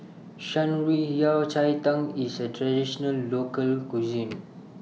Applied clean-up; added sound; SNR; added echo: none; none; none; none.